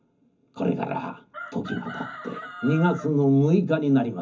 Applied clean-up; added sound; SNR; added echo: none; Chicken, rooster; 15 dB; reverberation time 0.3 s.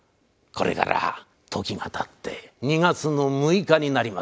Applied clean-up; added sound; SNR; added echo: none; none; none; none.